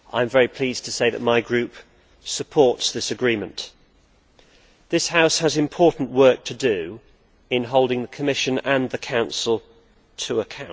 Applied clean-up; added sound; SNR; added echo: none; none; none; none.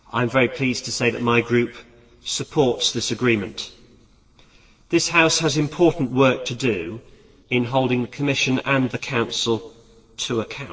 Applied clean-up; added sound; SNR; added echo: neural separator model SepFormer DNS4.